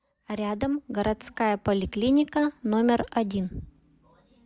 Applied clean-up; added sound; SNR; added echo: none; none; none; none.